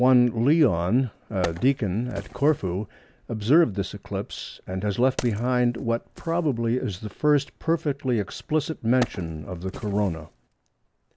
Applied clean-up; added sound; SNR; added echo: none; Wood; 18 dB; none.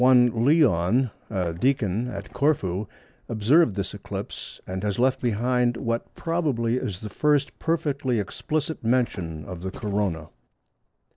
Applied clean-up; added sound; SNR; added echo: neural separator model SepFormer DNS4.